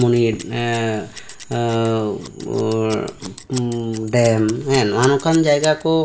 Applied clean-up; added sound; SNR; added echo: none; Scissors; 18 dB; reverberation time 0.4 s.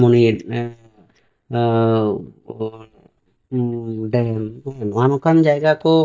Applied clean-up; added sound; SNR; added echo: neural mask model DeepFilterNet 3.